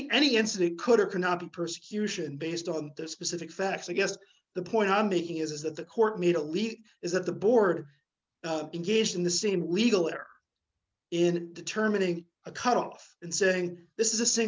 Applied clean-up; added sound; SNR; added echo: none; none; none; none.